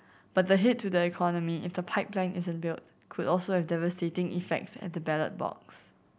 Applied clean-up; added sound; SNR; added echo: none; none; none; none.